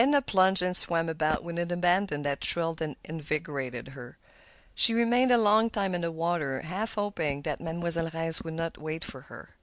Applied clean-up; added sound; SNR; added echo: none; none; none; none.